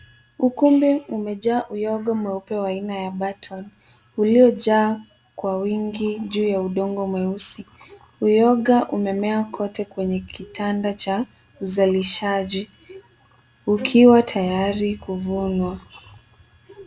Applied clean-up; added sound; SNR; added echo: none; Bowed string instrument; 16 dB; none.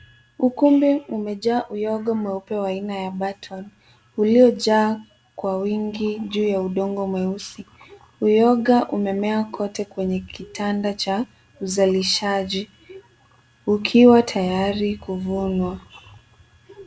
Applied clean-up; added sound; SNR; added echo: none; none; none; none.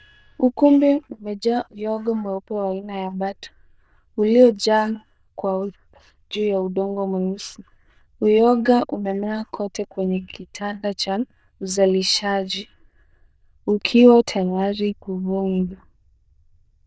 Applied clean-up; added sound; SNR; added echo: neural diffusion model UNIVERSE++.